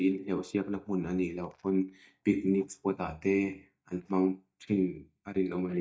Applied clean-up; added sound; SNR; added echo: neural mask model DeepFilterNet 3.